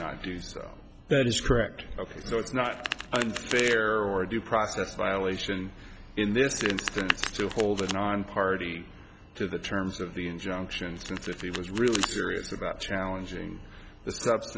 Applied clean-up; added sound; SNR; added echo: none; Domestic sounds, home sounds; 11 dB; none.